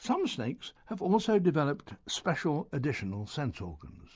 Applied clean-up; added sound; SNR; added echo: none; none; none; none.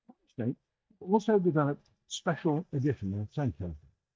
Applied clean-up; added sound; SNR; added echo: neural mask model DeepFilterNet 3.